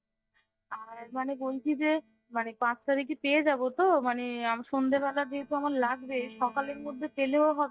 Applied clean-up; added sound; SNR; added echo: neural mask model DeepFilterNet 3.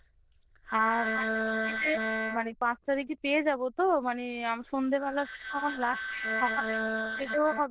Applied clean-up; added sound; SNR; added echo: neural diffusion model UNIVERSE++.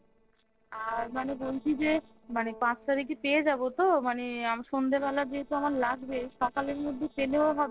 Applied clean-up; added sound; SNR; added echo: neural separator model SepFormer DNS4.